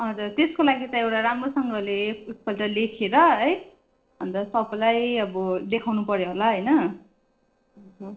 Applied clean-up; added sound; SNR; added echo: neural separator model SepFormer DNS4.